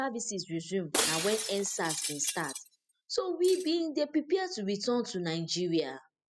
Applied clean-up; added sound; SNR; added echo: classical method spectral subtraction.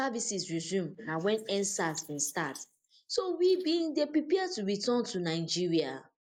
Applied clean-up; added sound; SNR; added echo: neural mask model Resemble Enhance denoiser.